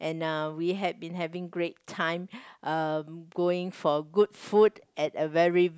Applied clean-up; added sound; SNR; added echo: none; none; none; none.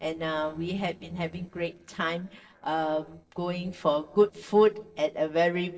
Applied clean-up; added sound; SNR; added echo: neural separator model SepFormer DNS4.